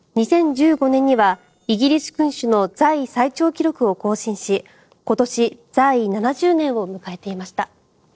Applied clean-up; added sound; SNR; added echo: neural separator model SepFormer DNS4.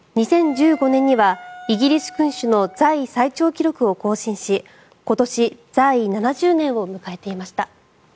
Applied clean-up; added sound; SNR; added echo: none; Wind instrument, woodwind instrument; 19 dB; none.